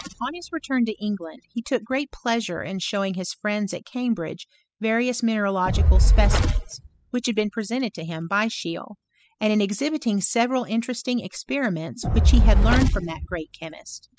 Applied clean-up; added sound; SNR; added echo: classical method spectral subtraction.